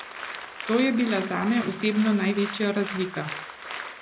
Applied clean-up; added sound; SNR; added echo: none; Applause; 11 dB; none.